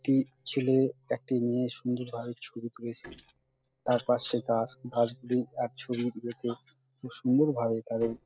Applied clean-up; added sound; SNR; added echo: neural separator model SepFormer DNS4.